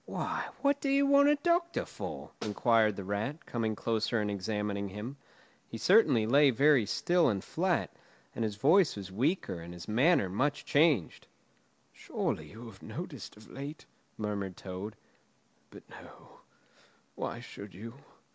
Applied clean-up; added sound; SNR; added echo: none; Snare drum; 13 dB; none.